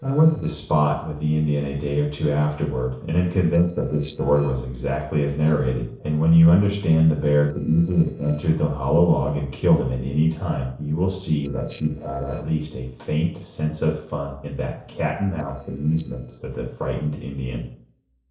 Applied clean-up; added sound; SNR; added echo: neural separator model SepFormer DNS4.